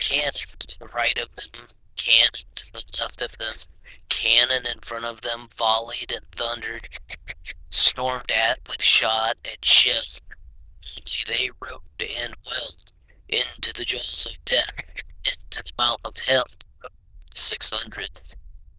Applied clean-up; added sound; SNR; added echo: neural diffusion model UNIVERSE++.